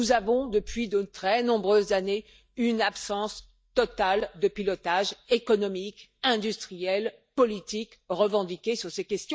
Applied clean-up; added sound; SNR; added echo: neural mask model DeepFilterNet 3.